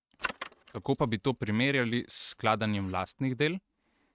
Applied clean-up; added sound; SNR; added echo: neural mask model RNNoise.